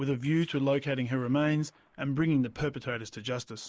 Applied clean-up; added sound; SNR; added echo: neural mask model Resemble Enhance denoiser.